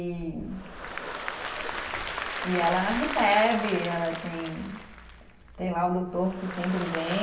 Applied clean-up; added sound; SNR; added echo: none; Applause / Crowd; 6 dB; reverberation time 0.9 s.